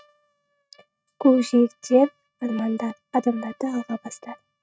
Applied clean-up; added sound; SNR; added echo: neural mask model RNNoise.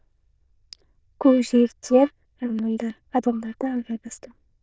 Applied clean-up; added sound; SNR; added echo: neural diffusion model UNIVERSE++.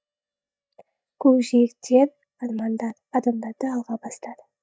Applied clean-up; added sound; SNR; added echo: neural mask model DeepFilterNet 3.